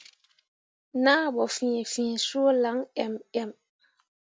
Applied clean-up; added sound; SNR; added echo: none; none; none; none.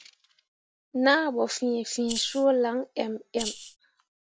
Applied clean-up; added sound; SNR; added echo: none; Rattle (instrument); 8 dB; none.